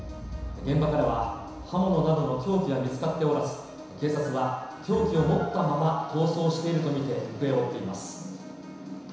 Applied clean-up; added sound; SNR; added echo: none; Boom; 18 dB; reverberation time 1.0 s.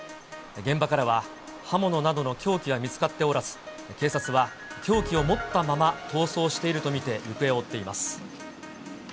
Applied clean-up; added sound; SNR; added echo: none; none; none; none.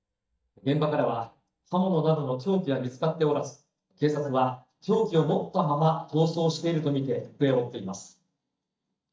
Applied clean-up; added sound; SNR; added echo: neural mask model DeepFilterNet 3.